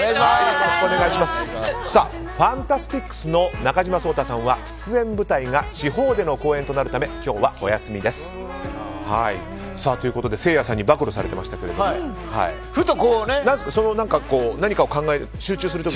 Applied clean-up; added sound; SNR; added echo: none; none; none; none.